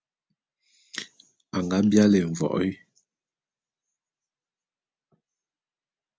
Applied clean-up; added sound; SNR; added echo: none; none; none; none.